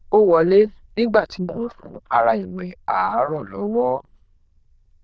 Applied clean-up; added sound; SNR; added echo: neural diffusion model UNIVERSE++.